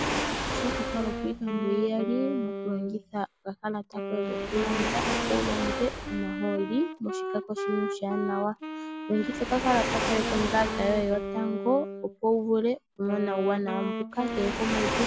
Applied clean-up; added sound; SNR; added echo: none; Waves, surf + Wind instrument, woodwind instrument; 3 dB; none.